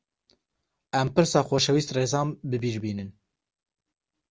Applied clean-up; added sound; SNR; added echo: none; none; none; none.